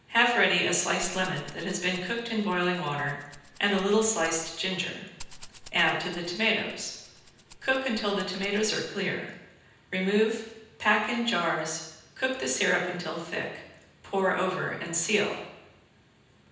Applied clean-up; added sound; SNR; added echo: none; Rattle (instrument); 19 dB; reverberation time 0.9 s.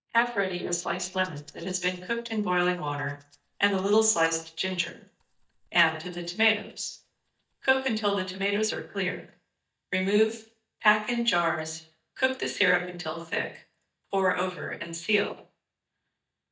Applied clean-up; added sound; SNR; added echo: neural mask model DeepFilterNet 3.